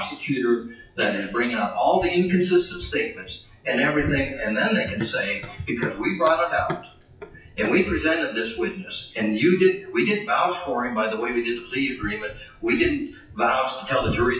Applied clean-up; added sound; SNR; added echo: classical method WPE with log-MMSE.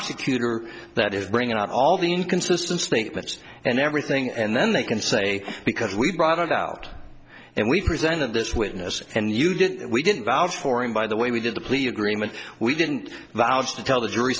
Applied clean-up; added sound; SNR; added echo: none; none; none; none.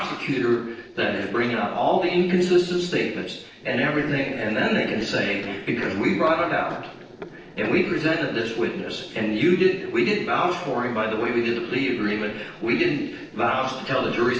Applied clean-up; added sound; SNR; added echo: neural separator model SepFormer DNS4.